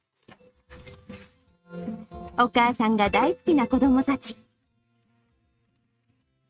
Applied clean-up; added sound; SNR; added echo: neural mask model RNNoise.